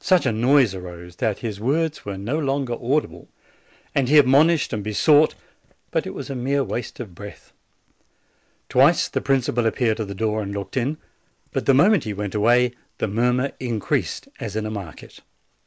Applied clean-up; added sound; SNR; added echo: neural mask model Resemble Enhance denoiser.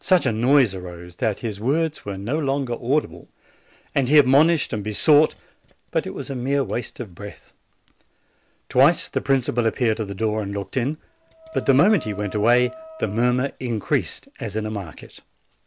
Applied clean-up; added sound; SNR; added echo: none; Wind instrument, woodwind instrument; 18 dB; none.